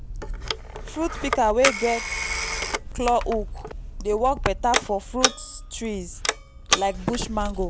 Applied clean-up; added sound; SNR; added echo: none; Telephone; 2 dB; none.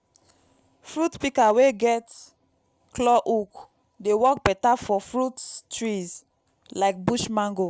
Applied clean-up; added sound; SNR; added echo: none; none; none; none.